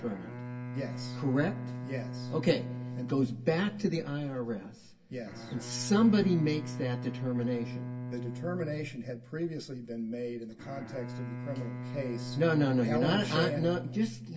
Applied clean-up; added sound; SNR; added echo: none; Bowed string instrument; 8 dB; reverberation time 0.2 s.